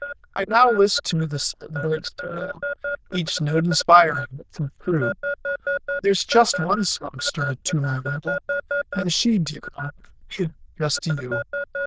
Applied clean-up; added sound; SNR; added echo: neural diffusion model UNIVERSE++.